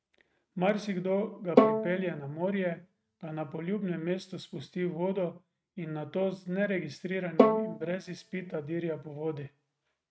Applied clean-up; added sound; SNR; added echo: neural mask model RNNoise.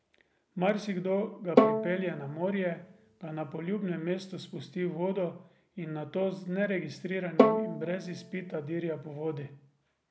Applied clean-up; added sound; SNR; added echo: none; Bowed string instrument; -4 dB; none.